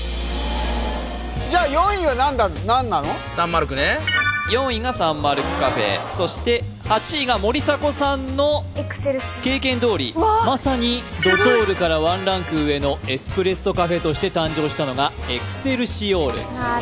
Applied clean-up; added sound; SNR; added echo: none; none; none; none.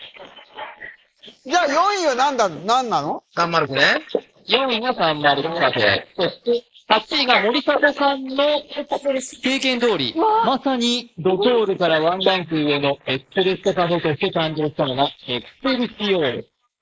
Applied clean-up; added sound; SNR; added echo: neural mask model Resemble Enhance denoiser.